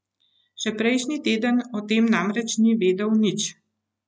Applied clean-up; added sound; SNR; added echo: none; none; none; none.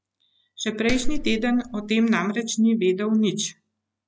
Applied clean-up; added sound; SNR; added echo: none; Clapping; 2 dB; none.